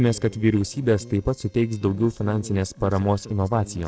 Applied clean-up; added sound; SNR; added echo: neural separator model SepFormer DNS4.